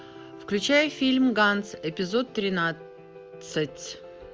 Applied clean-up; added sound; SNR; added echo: none; Piano; 18 dB; none.